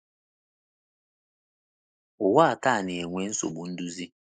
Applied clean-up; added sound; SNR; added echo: neural mask model Resemble Enhance denoiser.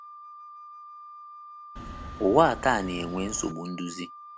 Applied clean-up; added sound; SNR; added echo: none; Wind + Wind instrument, woodwind instrument; 13 dB; none.